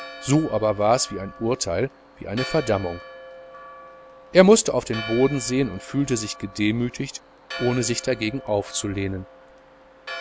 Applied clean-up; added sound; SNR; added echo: none; Church bell; 16 dB; none.